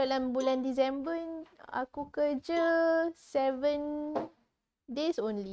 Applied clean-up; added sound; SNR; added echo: neural mask model RNNoise.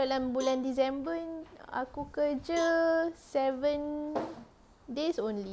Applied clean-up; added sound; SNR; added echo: none; Cowbell; 19 dB; none.